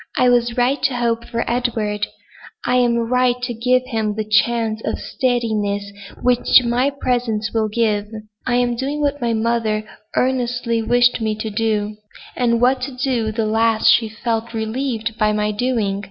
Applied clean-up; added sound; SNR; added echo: none; none; none; none.